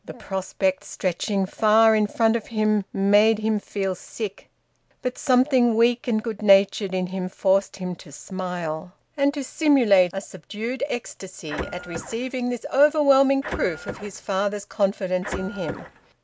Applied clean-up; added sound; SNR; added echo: none; Printer; 11 dB; none.